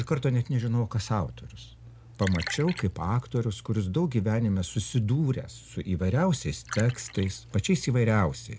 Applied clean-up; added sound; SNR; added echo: none; Liquid; 17 dB; none.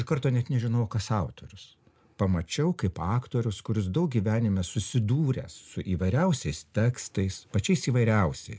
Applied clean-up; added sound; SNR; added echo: none; none; none; none.